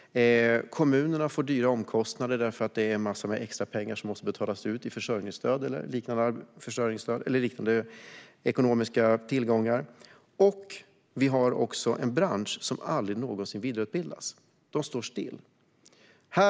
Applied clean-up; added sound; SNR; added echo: none; none; none; none.